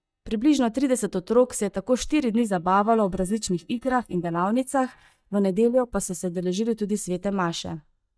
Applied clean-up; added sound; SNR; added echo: neural mask model DeepFilterNet 3.